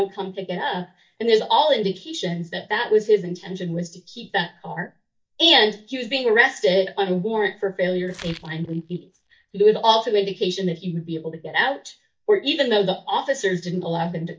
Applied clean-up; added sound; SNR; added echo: neural mask model DeepFilterNet 3.